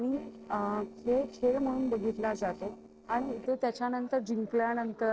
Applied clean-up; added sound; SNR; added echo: neural separator model SepFormer DNS4.